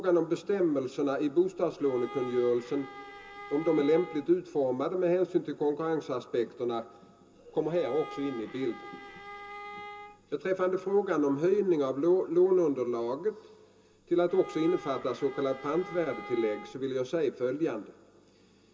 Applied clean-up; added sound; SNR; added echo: none; Bowed string instrument; 16 dB; reverberation time 0.2 s.